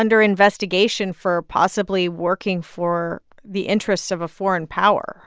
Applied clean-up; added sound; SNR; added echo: none; none; none; none.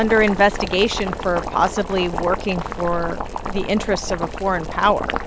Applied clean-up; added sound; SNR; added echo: none; Boiling; 6 dB; none.